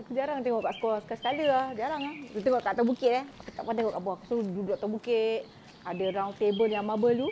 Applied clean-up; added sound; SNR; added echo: none; Bird vocalization, bird call, bird song; 18 dB; none.